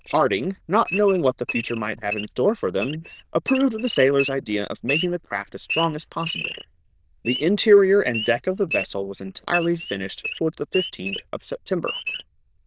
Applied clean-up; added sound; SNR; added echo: neural diffusion model UNIVERSE++.